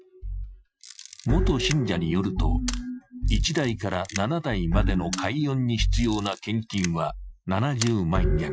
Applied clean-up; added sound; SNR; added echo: classical method Wiener filter.